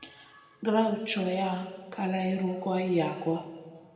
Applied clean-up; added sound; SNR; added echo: none; none; none; reverberation time 1.6 s.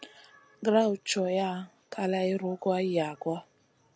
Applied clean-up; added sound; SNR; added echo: none; none; none; none.